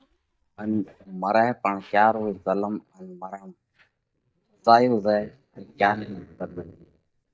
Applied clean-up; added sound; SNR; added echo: neural mask model DeepFilterNet 3.